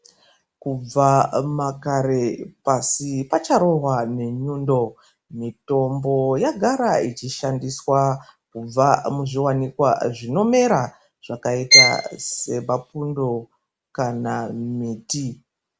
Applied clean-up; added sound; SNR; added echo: none; Bowed string instrument; -4 dB; none.